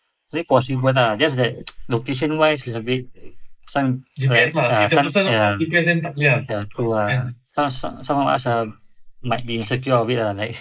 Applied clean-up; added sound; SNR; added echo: neural mask model Resemble Enhance denoiser.